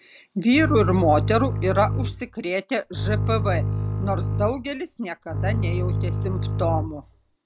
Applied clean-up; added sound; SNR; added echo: none; Bowed string instrument; 0 dB; none.